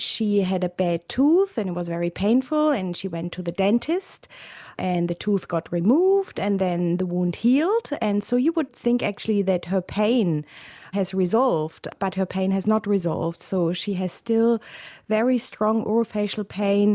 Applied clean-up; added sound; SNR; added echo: none; none; none; none.